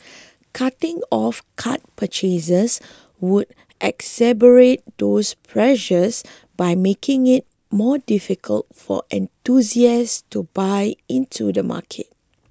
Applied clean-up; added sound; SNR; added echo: none; none; none; none.